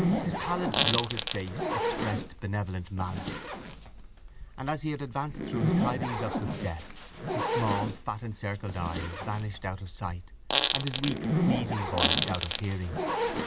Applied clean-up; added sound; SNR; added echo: none; Fart + Zipper (clothing); -3 dB; none.